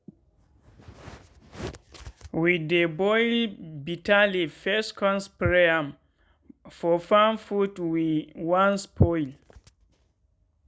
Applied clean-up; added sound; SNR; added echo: none; none; none; none.